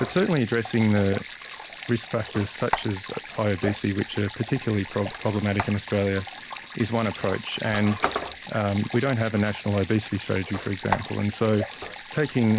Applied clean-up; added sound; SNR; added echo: none; Squeak + Stream; 9 dB; none.